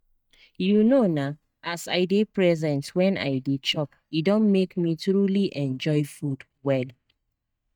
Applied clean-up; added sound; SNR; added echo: neural mask model DeepFilterNet 3.